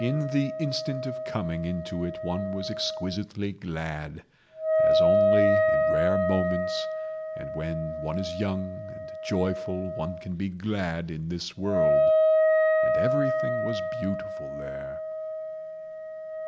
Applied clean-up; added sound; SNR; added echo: none; Wind instrument, woodwind instrument; -4 dB; none.